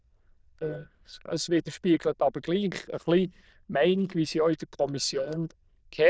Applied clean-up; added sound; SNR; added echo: neural diffusion model UNIVERSE++.